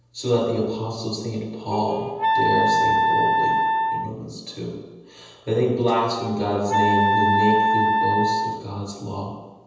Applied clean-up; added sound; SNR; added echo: none; Wind instrument, woodwind instrument; -3 dB; reverberation time 1.1 s.